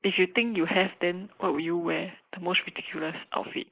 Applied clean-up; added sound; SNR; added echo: neural mask model Resemble Enhance denoiser.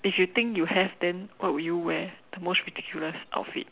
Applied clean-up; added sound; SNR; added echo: none; none; none; none.